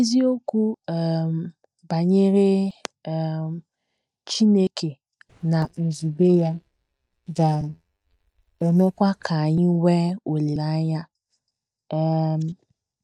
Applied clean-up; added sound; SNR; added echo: neural mask model DeepFilterNet 3.